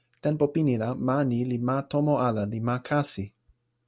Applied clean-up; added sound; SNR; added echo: none; none; none; none.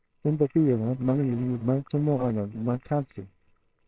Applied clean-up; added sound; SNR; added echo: neural separator model SepFormer WHAMR!.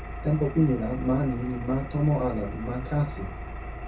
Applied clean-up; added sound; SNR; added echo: none; Engine; 8 dB; reverberation time 0.3 s.